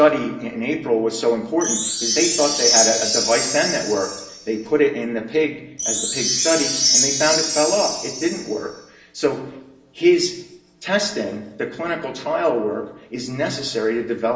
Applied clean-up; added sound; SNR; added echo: none; Chime; 0 dB; reverberation time 0.6 s.